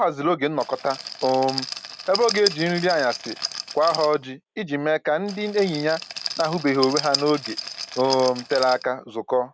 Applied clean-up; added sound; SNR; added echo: none; Rattle; 9 dB; none.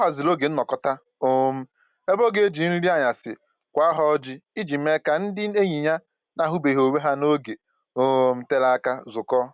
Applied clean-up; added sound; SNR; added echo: none; none; none; none.